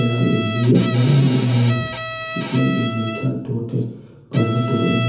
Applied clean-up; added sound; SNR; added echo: none; Bowed string instrument; 11 dB; reverberation time 0.7 s.